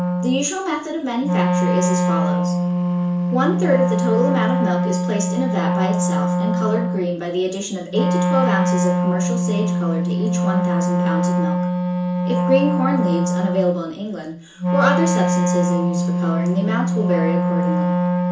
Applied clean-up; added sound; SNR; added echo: none; Wind instrument, woodwind instrument; -4 dB; reverberation time 0.7 s.